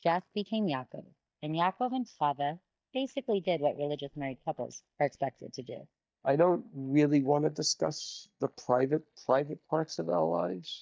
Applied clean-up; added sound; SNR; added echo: neural mask model DeepFilterNet 3.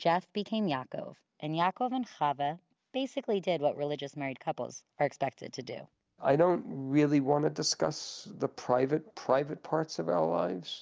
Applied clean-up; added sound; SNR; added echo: none; none; none; none.